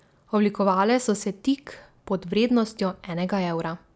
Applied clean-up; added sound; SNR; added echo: none; none; none; none.